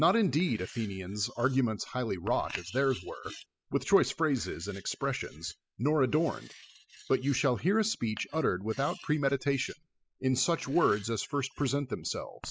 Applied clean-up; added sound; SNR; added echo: classical method spectral subtraction.